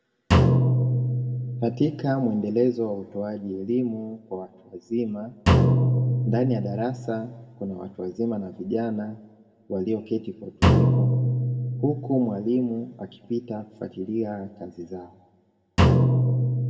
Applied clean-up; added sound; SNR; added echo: none; Drum; -4 dB; reverberation time 1.3 s.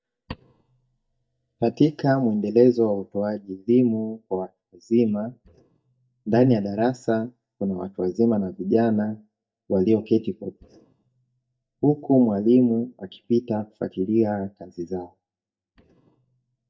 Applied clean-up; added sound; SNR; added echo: neural mask model DeepFilterNet 3.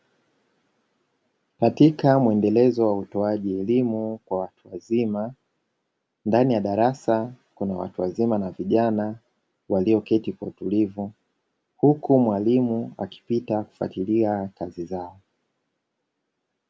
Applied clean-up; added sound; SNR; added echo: none; none; none; none.